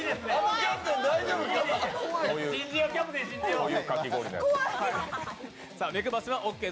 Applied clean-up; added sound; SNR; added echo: none; none; none; none.